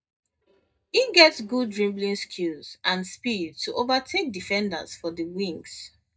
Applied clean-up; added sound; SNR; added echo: neural mask model DeepFilterNet 3.